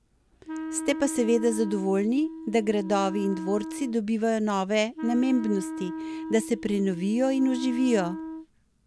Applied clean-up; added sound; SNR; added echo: none; Wind instrument, woodwind instrument; 9 dB; none.